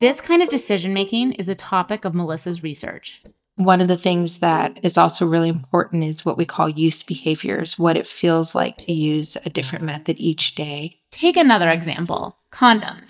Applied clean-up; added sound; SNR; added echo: neural mask model DeepFilterNet 3.